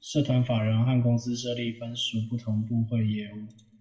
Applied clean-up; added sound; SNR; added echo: none; none; none; reverberation time 0.8 s.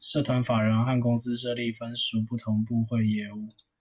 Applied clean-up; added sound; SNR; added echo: none; none; none; none.